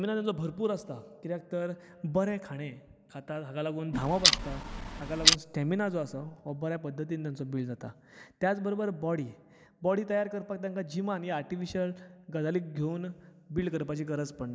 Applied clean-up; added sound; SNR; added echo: none; Clock; -4 dB; none.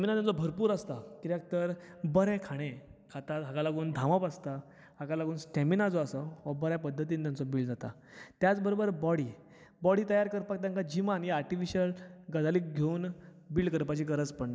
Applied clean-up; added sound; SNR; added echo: none; none; none; none.